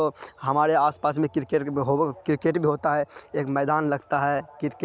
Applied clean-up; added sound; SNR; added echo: none; none; none; none.